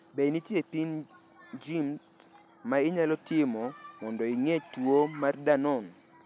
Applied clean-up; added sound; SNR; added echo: none; none; none; none.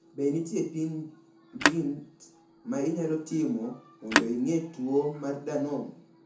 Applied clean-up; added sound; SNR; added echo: none; Telephone; 0 dB; reverberation time 0.6 s.